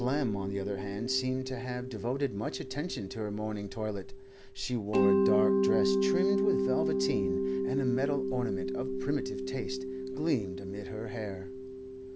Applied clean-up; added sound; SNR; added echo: none; Mallet percussion; -2 dB; none.